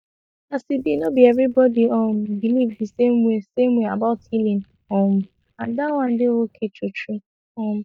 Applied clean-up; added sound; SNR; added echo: neural mask model DeepFilterNet 3.